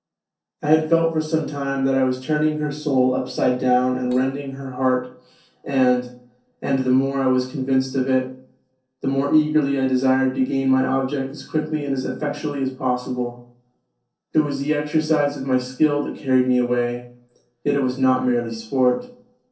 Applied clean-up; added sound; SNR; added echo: neural separator model SepFormer DNS4.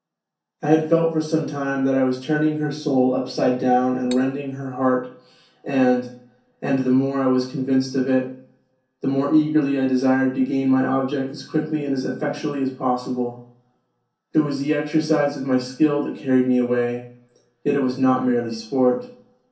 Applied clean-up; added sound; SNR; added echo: none; Cutlery, silverware; 20 dB; reverberation time 0.6 s.